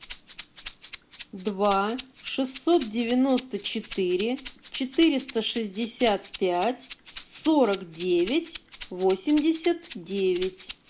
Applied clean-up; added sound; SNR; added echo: none; Rattle (instrument); 18 dB; none.